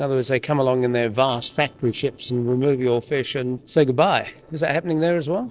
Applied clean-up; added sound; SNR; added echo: neural separator model SepFormer DNS4.